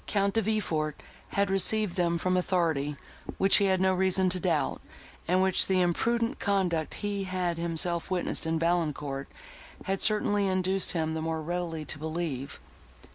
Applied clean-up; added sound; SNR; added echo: none; none; none; none.